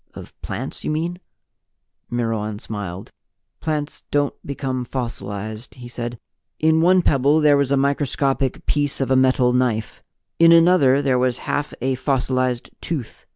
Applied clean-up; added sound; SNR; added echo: none; none; none; none.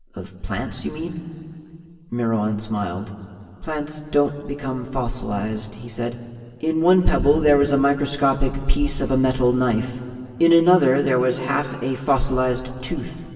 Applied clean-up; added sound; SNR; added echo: none; none; none; reverberation time 2.5 s.